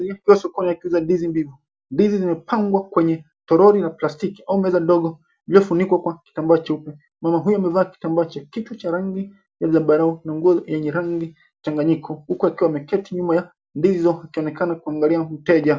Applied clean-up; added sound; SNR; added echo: none; none; none; none.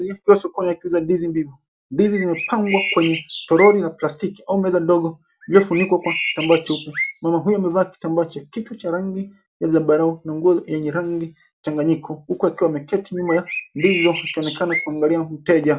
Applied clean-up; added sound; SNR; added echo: none; Bird; 7 dB; none.